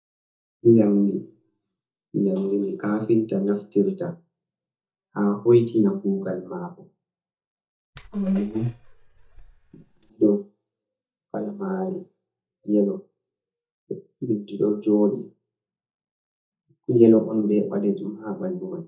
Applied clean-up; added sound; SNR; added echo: neural mask model DeepFilterNet 3.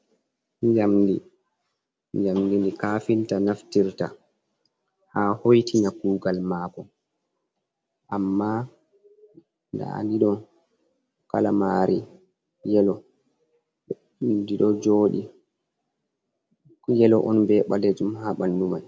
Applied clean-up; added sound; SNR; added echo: none; none; none; none.